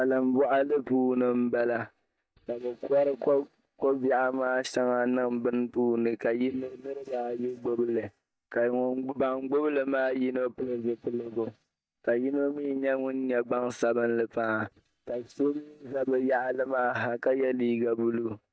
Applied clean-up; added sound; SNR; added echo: neural mask model DeepFilterNet 3.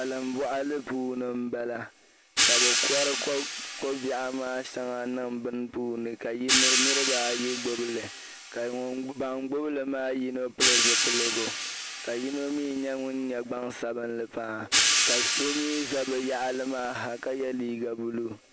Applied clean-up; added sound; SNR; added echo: none; Hi-hat; -1 dB; none.